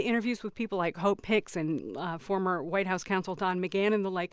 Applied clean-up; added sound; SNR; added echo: none; none; none; none.